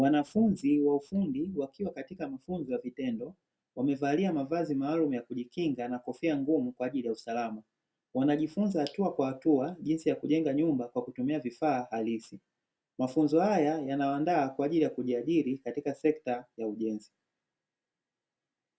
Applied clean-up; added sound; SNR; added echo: none; none; none; none.